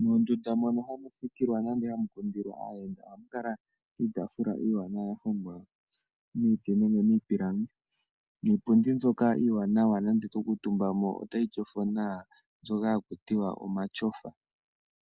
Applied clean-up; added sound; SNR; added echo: none; none; none; none.